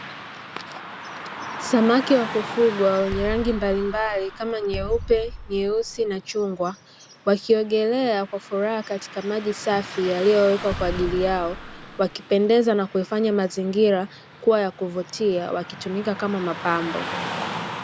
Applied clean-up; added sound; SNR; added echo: none; Car passing by / Traffic noise, roadway noise + Bass drum; 11 dB; none.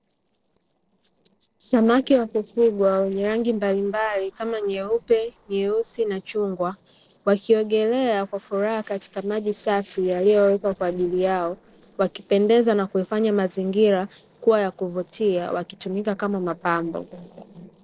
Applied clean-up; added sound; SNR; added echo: neural separator model SepFormer DNS4.